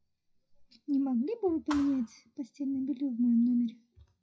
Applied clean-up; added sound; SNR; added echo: classical method WPE with log-MMSE.